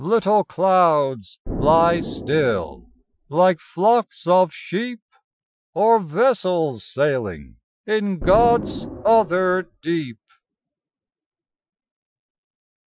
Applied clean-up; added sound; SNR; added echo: classical method Wiener filter.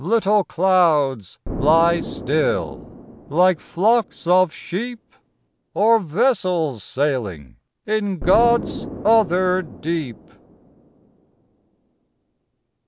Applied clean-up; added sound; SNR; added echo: none; Explosion; 13 dB; none.